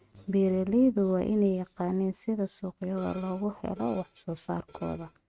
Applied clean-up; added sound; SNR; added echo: neural mask model RNNoise.